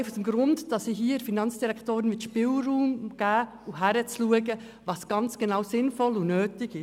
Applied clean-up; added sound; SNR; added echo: none; none; none; none.